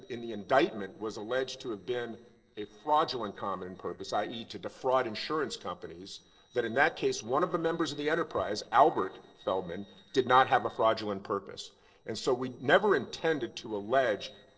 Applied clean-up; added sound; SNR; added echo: neural separator model SepFormer DNS4.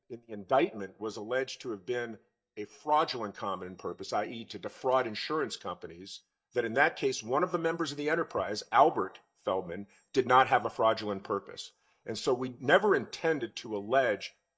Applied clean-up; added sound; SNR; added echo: neural mask model DeepFilterNet 3.